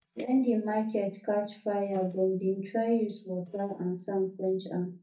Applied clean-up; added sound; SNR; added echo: neural mask model DeepFilterNet 3.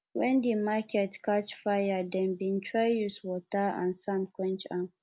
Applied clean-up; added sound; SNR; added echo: none; none; none; none.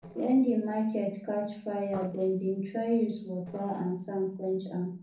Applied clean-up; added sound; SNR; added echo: neural separator model SepFormer DNS4.